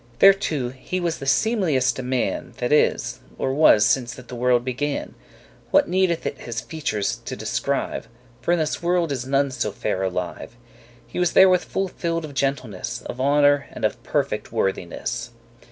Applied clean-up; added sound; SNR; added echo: none; none; none; none.